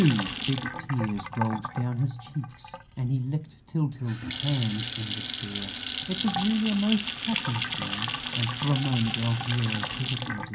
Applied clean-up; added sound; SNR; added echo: none; Sink (filling or washing) / Water tap, faucet / Splash, splatter; 1 dB; reverberation time 0.3 s.